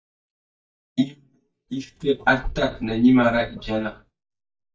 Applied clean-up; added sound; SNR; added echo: neural mask model DeepFilterNet 3.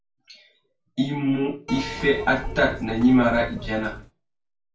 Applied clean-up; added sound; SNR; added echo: none; Keyboard (musical); 10 dB; reverberation time 0.2 s.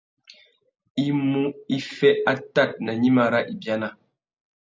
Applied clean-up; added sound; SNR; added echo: none; none; none; none.